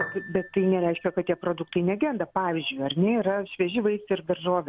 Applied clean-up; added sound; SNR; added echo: none; Piano; 18 dB; none.